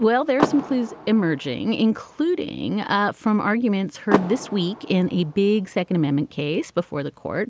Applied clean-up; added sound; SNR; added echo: none; Car; 10 dB; none.